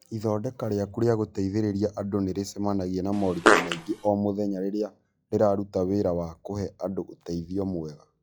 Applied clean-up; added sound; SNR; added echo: classical method log-MMSE.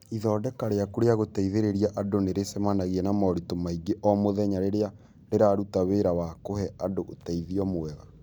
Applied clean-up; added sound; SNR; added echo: none; none; none; none.